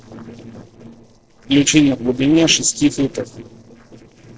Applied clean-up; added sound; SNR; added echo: neural separator model SepFormer DNS4.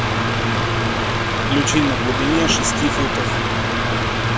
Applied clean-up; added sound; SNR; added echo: none; Mechanical fan; -5 dB; none.